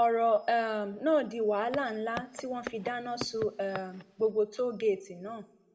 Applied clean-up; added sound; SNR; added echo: none; Walk, footsteps; 13 dB; reverberation time 0.5 s.